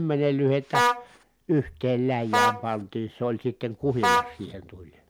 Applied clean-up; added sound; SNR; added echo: none; Vehicle horn, car horn, honking; 1 dB; none.